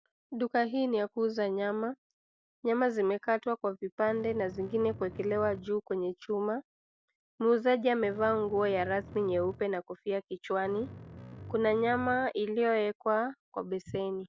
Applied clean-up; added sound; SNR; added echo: none; Bass guitar; 15 dB; none.